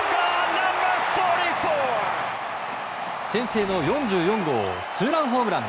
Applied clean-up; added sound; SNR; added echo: none; none; none; none.